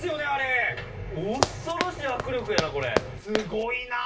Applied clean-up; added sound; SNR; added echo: none; Run; 2 dB; reverberation time 0.2 s.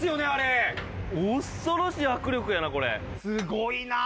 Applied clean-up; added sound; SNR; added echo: none; none; none; none.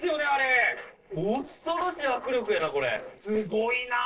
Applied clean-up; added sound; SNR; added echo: neural separator model SepFormer DNS4.